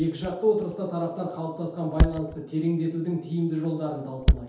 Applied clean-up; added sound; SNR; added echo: none; Thump, thud; 2 dB; reverberation time 0.8 s.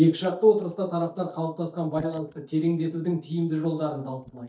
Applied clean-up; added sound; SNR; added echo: neural mask model DeepFilterNet 3.